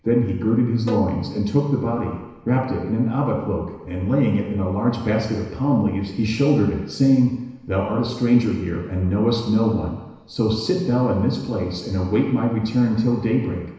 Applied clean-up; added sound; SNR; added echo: none; Bowed string instrument; 15 dB; reverberation time 1.0 s.